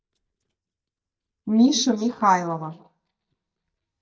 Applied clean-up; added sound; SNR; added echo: neural mask model DeepFilterNet 3.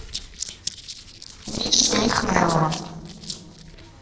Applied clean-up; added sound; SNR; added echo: neural separator model SepFormer DNS4.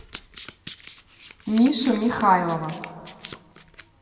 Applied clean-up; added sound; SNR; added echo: none; Domestic sounds, home sounds; 15 dB; reverberation time 1.7 s.